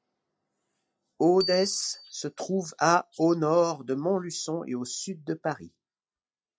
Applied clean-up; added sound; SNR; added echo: classical method log-MMSE.